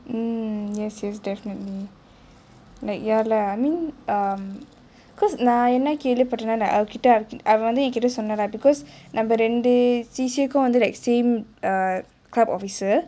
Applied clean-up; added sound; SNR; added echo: none; none; none; none.